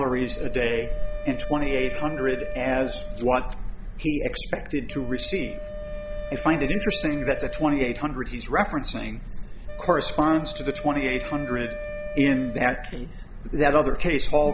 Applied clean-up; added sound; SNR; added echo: none; Wind instrument, woodwind instrument; 13 dB; none.